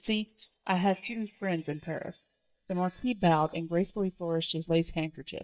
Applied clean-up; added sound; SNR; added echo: neural mask model DeepFilterNet 3.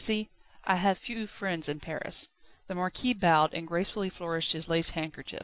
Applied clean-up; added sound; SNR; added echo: none; none; none; none.